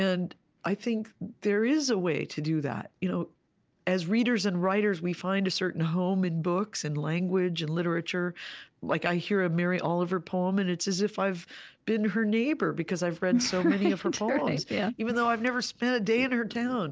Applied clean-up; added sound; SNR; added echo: none; none; none; none.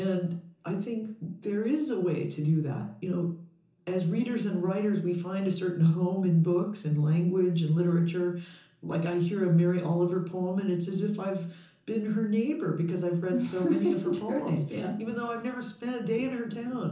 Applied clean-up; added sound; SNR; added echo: none; none; none; reverberation time 0.7 s.